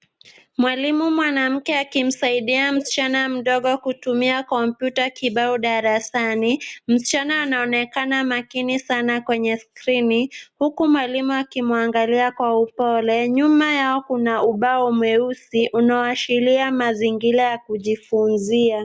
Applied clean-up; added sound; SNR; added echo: none; none; none; none.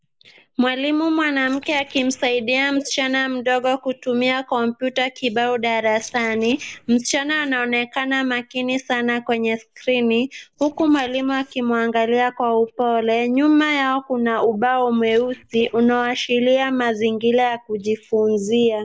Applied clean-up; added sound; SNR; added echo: neural mask model Resemble Enhance denoiser.